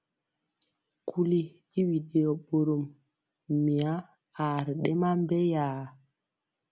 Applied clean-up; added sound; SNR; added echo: none; none; none; none.